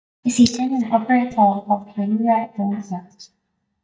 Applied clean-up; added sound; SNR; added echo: neural mask model DeepFilterNet 3.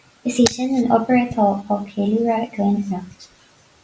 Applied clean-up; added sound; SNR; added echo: none; none; none; none.